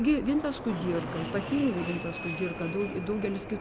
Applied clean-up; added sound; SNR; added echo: none; Fixed-wing aircraft, airplane; 7 dB; none.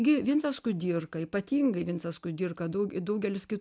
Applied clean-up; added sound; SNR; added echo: none; none; none; none.